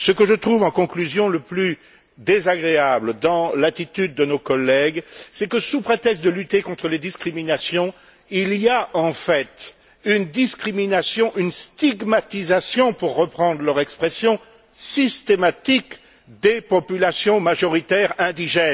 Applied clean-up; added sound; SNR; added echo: none; none; none; none.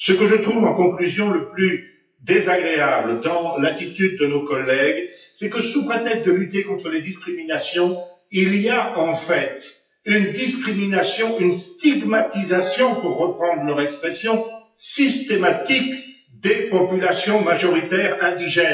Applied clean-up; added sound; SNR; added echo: classical method WPE with log-MMSE.